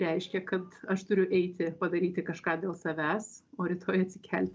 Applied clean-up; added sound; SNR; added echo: none; none; none; none.